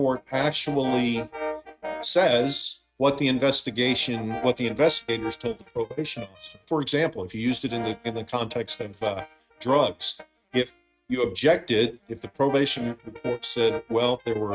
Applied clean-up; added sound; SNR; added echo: neural mask model RNNoise.